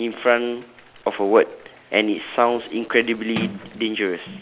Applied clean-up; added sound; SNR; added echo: none; Sliding door; 15 dB; none.